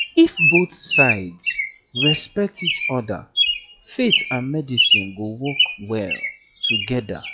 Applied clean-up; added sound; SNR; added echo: classical method log-MMSE.